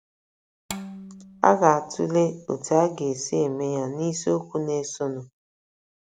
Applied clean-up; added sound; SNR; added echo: none; Bowed string instrument; 18 dB; none.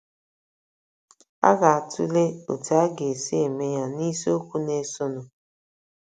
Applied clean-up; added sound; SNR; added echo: none; none; none; none.